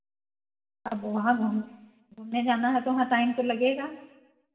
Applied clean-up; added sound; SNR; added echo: none; none; none; reverberation time 0.9 s.